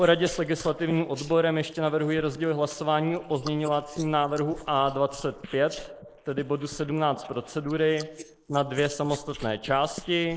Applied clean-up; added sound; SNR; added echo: neural mask model Resemble Enhance denoiser.